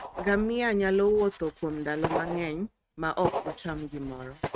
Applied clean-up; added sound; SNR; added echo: neural mask model RNNoise.